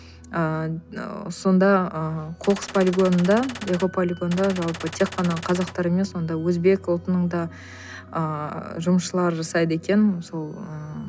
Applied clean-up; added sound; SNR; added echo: none; Gunshot, gunfire; 14 dB; none.